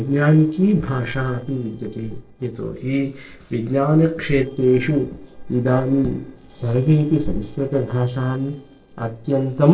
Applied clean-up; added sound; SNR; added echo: neural separator model SepFormer DNS4.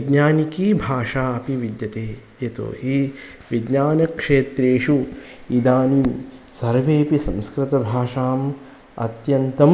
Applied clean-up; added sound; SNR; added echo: none; none; none; none.